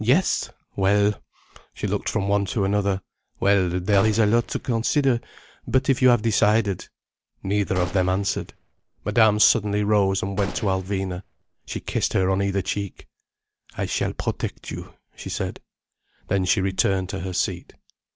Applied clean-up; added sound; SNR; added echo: none; Gunshot, gunfire; 15 dB; none.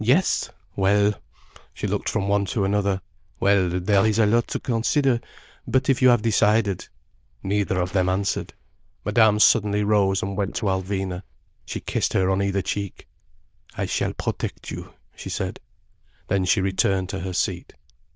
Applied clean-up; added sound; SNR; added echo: neural diffusion model UNIVERSE++.